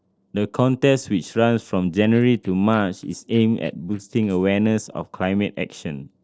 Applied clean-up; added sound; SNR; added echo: neural separator model SepFormer DNS4.